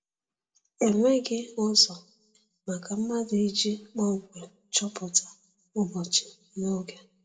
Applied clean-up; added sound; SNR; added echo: none; none; none; reverberation time 0.3 s.